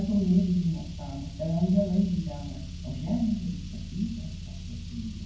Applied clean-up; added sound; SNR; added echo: none; Car; 9 dB; reverberation time 0.9 s.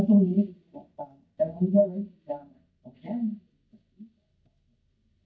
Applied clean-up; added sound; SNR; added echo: neural mask model DeepFilterNet 3.